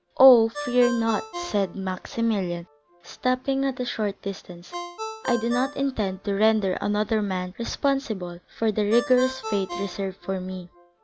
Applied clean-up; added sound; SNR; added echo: none; Ringtone; 14 dB; none.